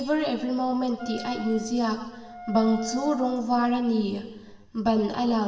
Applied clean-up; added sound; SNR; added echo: none; Wind instrument, woodwind instrument; 15 dB; reverberation time 1.1 s.